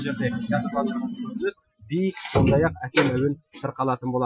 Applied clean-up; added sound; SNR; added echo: classical method Wiener filter.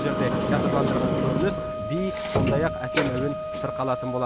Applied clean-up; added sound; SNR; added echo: none; Wind instrument, woodwind instrument + Sliding door; -2 dB; none.